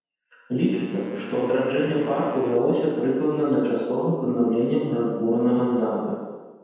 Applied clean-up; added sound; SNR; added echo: none; Wind instrument, woodwind instrument; 18 dB; reverberation time 1.2 s.